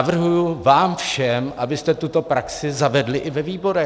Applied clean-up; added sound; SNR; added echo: none; none; none; none.